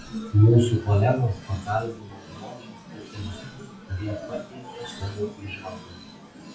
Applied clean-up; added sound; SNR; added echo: classical method WPE with log-MMSE.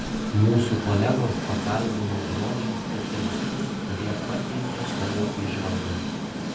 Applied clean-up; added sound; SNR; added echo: none; Train; 1 dB; reverberation time 0.6 s.